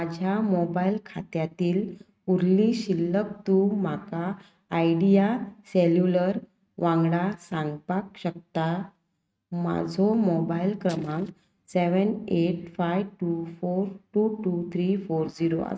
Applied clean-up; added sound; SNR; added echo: neural mask model RNNoise.